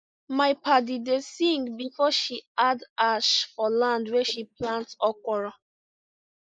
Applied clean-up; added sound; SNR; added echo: neural mask model Resemble Enhance denoiser.